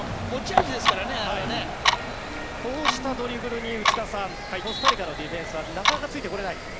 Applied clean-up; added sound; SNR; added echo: none; Clock; -2 dB; none.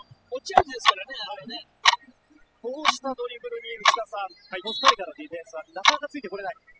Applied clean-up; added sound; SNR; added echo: classical method spectral subtraction.